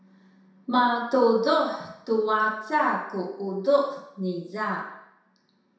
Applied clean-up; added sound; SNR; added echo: none; none; none; reverberation time 0.7 s.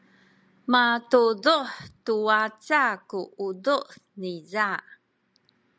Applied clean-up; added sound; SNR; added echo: none; none; none; none.